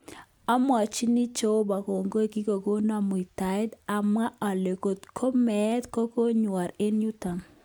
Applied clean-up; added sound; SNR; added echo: none; none; none; none.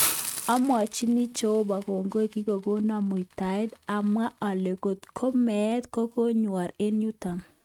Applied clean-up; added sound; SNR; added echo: neural mask model RNNoise.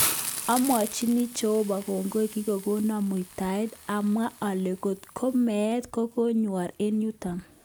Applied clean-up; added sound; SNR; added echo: none; Hiss; 10 dB; none.